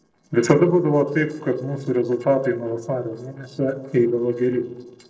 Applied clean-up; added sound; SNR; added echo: neural separator model SepFormer DNS4.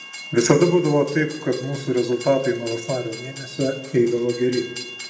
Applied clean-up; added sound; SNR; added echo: none; Train; 15 dB; reverberation time 0.9 s.